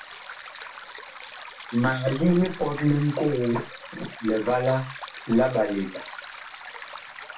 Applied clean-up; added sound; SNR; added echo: none; Stream; 10 dB; reverberation time 0.2 s.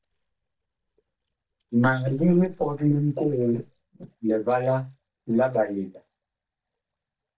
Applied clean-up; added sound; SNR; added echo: neural mask model DeepFilterNet 3.